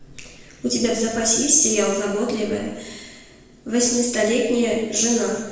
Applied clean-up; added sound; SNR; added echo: none; none; none; reverberation time 0.9 s.